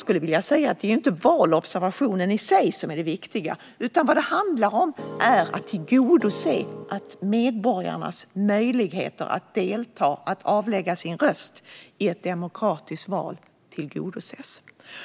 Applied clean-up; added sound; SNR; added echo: none; Keyboard (musical); 13 dB; none.